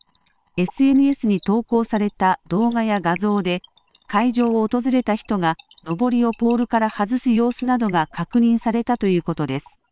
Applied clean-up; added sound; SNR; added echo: neural separator model SepFormer WHAM!.